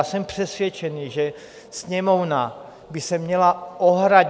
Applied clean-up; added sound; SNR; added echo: none; none; none; none.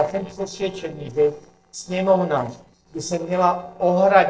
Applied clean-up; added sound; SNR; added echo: neural separator model SepFormer DNS4.